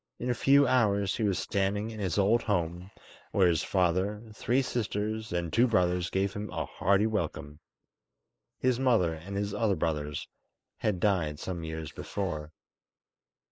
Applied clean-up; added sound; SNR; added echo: neural mask model Resemble Enhance denoiser.